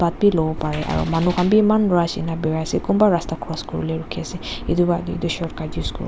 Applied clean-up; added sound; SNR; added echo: none; none; none; none.